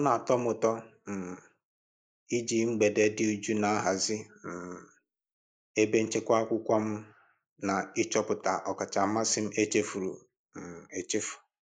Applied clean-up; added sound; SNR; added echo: neural mask model Resemble Enhance denoiser.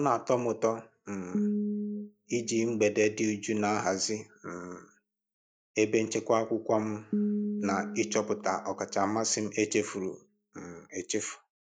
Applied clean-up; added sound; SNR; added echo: neural mask model DeepFilterNet 3.